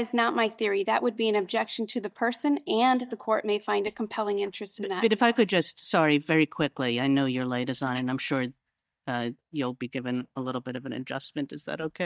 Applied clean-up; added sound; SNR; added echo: neural mask model DeepFilterNet 3.